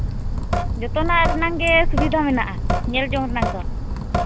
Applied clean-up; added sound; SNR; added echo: none; Drip / Sink (filling or washing); -1 dB; none.